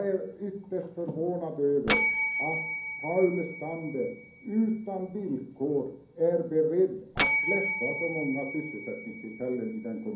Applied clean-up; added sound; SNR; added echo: none; Bell; 4 dB; reverberation time 0.6 s.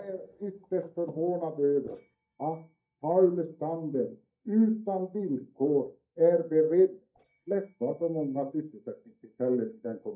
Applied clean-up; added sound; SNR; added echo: neural mask model DeepFilterNet 3.